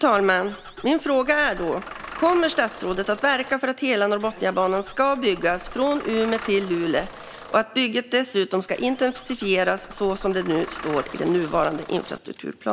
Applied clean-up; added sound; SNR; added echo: none; Engine starting / Bus; 16 dB; none.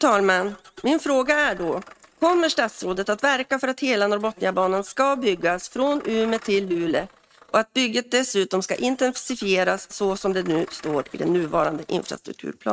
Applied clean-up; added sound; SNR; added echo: neural mask model RNNoise.